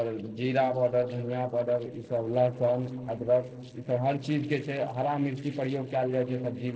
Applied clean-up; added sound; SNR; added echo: neural separator model SepFormer DNS4.